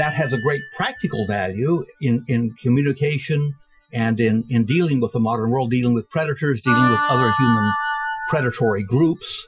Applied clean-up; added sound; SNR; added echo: classical method Wiener filter.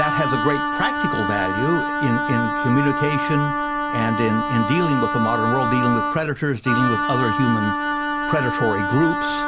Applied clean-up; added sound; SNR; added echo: none; Wind instrument, woodwind instrument; 1 dB; none.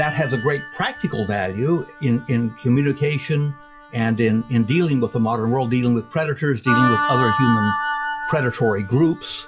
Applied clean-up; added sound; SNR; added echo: classical method log-MMSE.